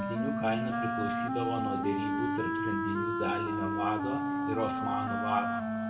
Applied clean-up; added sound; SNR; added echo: none; Wind instrument, woodwind instrument; -3 dB; reverberation time 1.9 s.